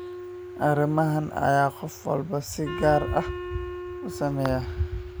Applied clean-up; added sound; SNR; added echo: none; Wind instrument, woodwind instrument; 11 dB; none.